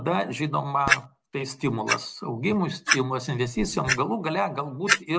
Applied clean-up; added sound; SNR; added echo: none; Clock; 3 dB; none.